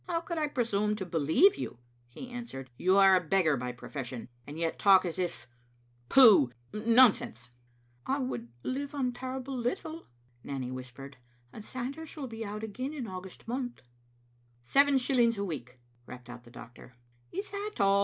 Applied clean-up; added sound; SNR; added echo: none; none; none; none.